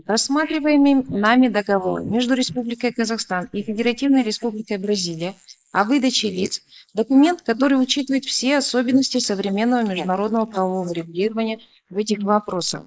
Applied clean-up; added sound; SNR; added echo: neural mask model Resemble Enhance denoiser.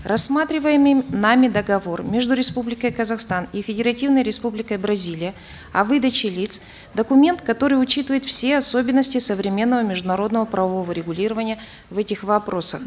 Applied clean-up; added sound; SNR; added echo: none; none; none; none.